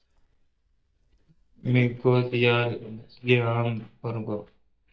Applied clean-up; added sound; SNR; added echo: neural mask model DeepFilterNet 3.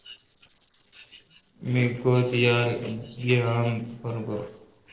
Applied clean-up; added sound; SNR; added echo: neural separator model SepFormer DNS4.